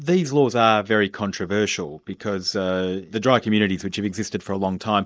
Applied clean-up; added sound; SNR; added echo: neural mask model Resemble Enhance denoiser.